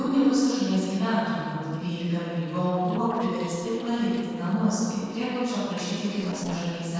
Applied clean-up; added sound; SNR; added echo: neural separator model SepFormer DNS4.